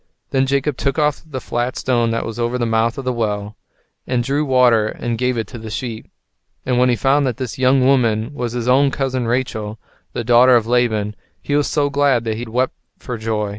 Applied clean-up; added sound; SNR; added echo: none; none; none; none.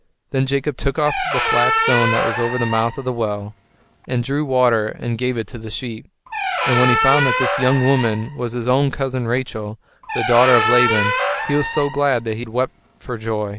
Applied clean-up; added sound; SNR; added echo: none; Squeak; 2 dB; none.